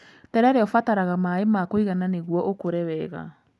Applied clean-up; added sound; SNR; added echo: none; none; none; none.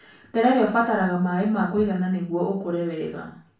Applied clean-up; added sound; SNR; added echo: none; none; none; reverberation time 0.3 s.